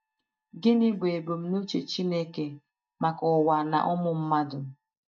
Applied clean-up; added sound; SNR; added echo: neural mask model DeepFilterNet 3.